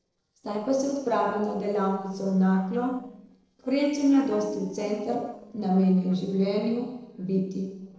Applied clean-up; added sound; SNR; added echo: neural separator model SepFormer DNS4.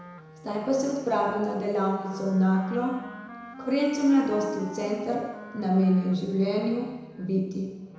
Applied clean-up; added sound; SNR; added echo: none; Wind instrument, woodwind instrument; 17 dB; reverberation time 1.0 s.